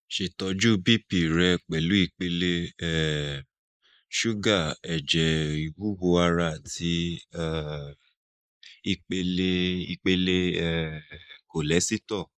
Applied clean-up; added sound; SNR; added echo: neural mask model Resemble Enhance denoiser.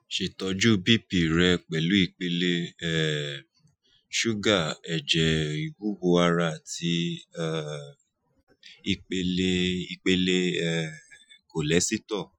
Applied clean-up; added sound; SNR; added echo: classical method Wiener filter.